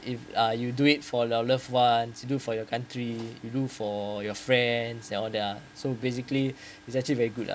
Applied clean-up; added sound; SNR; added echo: none; none; none; none.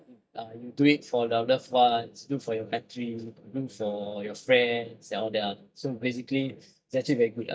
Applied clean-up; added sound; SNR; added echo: neural mask model DeepFilterNet 3.